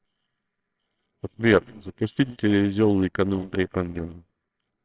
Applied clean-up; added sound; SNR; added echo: neural separator model SepFormer WHAMR!.